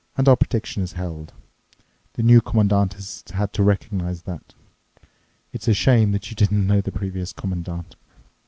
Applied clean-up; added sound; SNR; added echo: none; none; none; none.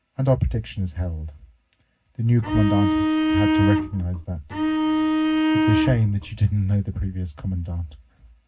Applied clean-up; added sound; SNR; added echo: none; Bowed string instrument; -3 dB; reverberation time 0.4 s.